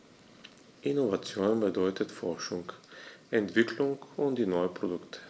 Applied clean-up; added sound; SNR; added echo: neural mask model Resemble Enhance denoiser.